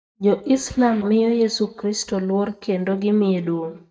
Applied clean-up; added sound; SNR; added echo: neural mask model DeepFilterNet 3.